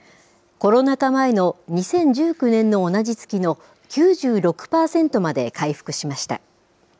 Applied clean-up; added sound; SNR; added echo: none; none; none; none.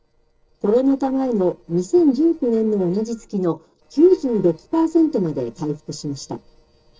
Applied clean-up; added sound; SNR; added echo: neural separator model SepFormer DNS4.